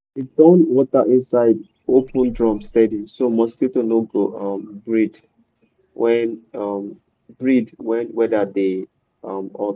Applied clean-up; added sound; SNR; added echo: none; Bird; 20 dB; none.